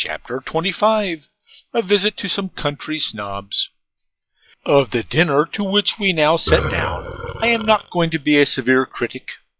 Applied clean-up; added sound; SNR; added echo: classical method log-MMSE.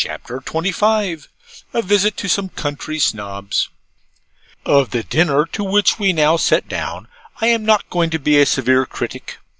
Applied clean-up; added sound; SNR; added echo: none; none; none; none.